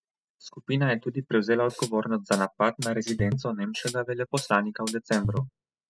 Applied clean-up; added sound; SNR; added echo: classical method spectral subtraction.